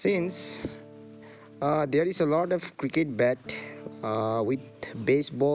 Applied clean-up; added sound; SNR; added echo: none; Electric guitar / Strum; 18 dB; none.